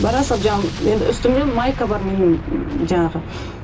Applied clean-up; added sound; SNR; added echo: none; Explosion; 8 dB; reverberation time 0.2 s.